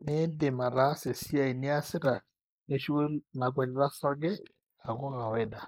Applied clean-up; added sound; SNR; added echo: neural mask model Resemble Enhance denoiser.